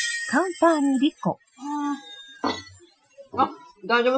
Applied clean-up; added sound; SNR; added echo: classical method Wiener filter.